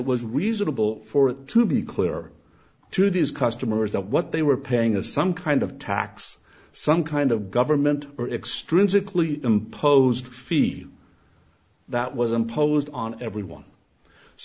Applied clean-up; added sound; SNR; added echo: none; none; none; none.